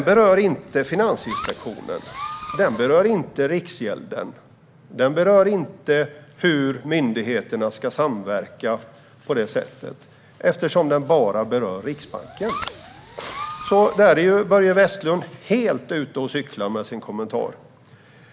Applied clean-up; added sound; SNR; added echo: none; Fireworks; 13 dB; none.